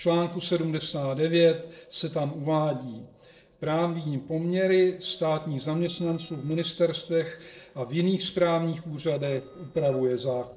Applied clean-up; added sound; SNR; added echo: neural separator model SepFormer DNS4.